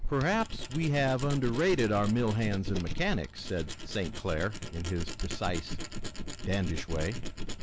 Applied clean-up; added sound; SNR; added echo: none; Tools; 5 dB; none.